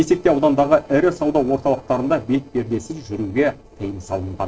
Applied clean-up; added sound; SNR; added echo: neural separator model SepFormer DNS4.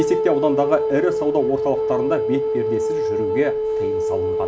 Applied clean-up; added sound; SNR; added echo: none; Wind instrument, woodwind instrument; -2 dB; reverberation time 0.4 s.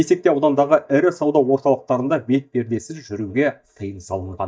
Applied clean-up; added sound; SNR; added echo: neural mask model DeepFilterNet 3.